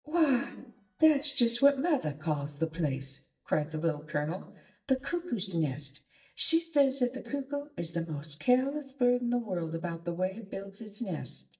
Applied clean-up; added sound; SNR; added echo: neural mask model DeepFilterNet 3.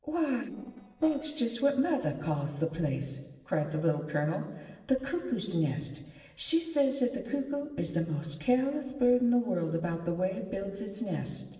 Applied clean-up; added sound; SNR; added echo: neural separator model SepFormer DNS4.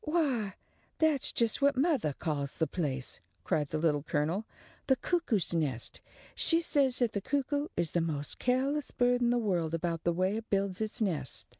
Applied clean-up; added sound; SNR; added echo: none; none; none; none.